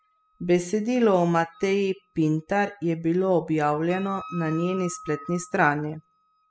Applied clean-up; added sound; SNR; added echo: classical method spectral subtraction.